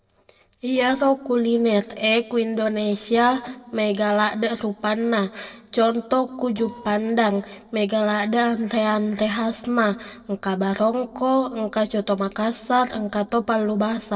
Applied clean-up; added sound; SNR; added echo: neural separator model SepFormer DNS4.